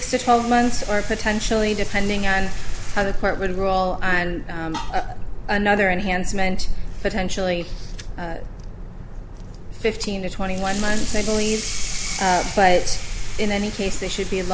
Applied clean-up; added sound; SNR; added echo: none; Sink (filling or washing) / Water tap, faucet; 16 dB; none.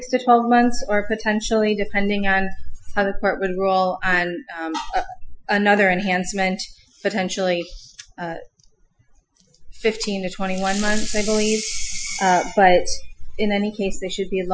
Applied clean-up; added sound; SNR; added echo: classical method Wiener filter.